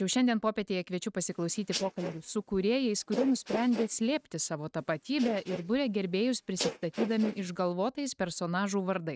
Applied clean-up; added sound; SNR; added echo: neural mask model RNNoise.